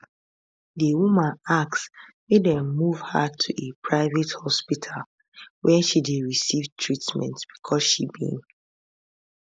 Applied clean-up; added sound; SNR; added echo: neural mask model Resemble Enhance denoiser.